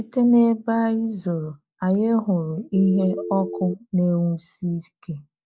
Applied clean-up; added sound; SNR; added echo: neural mask model DeepFilterNet 3.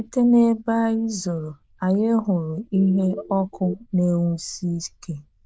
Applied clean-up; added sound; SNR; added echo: neural diffusion model UNIVERSE++.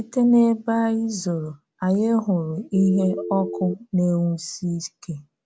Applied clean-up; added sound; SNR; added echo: none; Telephone; 8 dB; none.